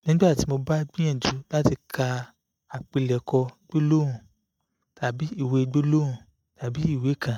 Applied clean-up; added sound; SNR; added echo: neural mask model RNNoise.